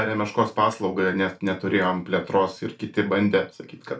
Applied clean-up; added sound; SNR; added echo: none; none; none; reverberation time 0.3 s.